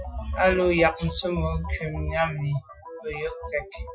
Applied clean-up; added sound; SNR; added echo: classical method Wiener filter.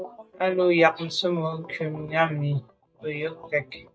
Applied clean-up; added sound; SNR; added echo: neural mask model DeepFilterNet 3.